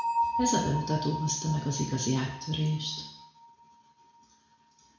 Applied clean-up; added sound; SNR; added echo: none; Bell; 4 dB; reverberation time 0.6 s.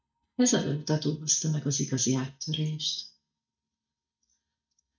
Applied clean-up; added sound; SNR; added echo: neural mask model DeepFilterNet 3.